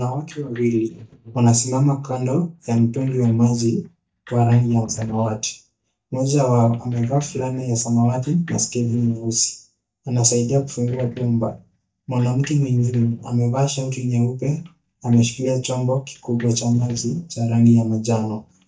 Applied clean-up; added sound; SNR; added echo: neural mask model DeepFilterNet 3.